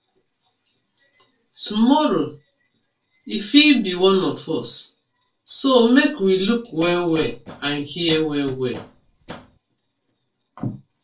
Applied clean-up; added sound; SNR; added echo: neural separator model SepFormer DNS4.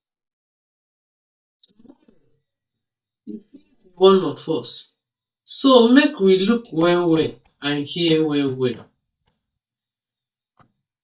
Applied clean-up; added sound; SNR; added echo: neural mask model DeepFilterNet 3.